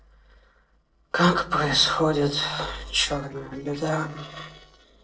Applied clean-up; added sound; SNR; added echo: neural separator model SepFormer DNS4.